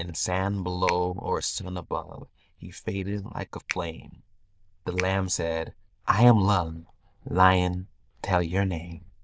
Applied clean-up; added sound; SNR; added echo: neural diffusion model UNIVERSE++.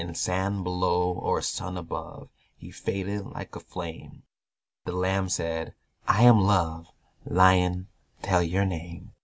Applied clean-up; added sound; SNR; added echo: none; none; none; none.